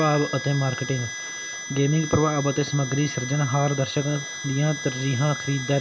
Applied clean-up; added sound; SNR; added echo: none; Harmonica; 10 dB; none.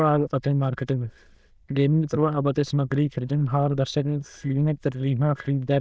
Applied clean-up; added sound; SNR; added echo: neural diffusion model UNIVERSE++.